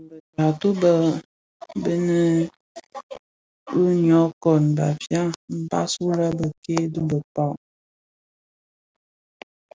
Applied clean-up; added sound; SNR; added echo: none; none; none; none.